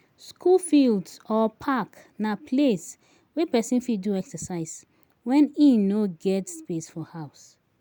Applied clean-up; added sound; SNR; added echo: none; none; none; none.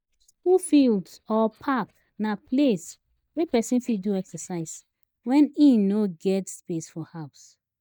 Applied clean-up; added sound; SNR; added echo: neural mask model DeepFilterNet 3.